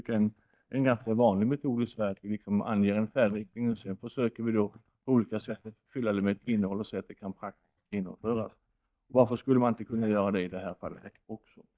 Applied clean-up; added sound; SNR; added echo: neural mask model DeepFilterNet 3.